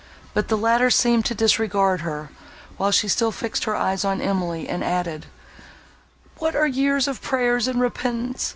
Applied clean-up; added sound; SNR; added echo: none; none; none; none.